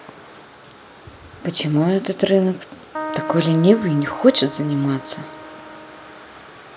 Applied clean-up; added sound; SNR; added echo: none; Keyboard (musical); 12 dB; none.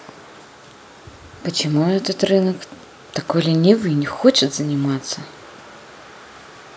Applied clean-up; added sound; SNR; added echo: none; none; none; none.